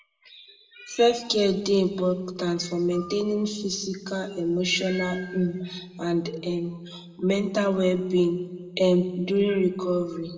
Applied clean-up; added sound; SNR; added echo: none; none; none; reverberation time 1.2 s.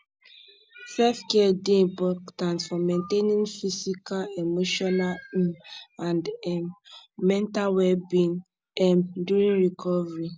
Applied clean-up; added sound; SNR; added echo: none; none; none; none.